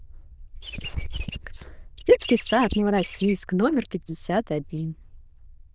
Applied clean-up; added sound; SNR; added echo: neural diffusion model UNIVERSE++.